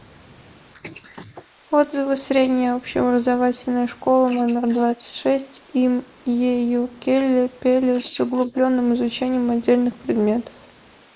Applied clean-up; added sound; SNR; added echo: neural mask model Resemble Enhance denoiser.